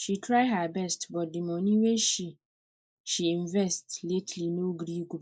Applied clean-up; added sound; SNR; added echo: neural mask model Resemble Enhance denoiser.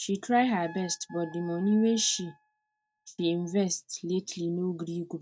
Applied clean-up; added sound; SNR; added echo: neural mask model RNNoise.